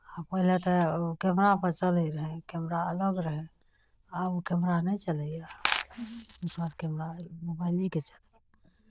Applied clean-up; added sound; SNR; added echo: neural diffusion model UNIVERSE++.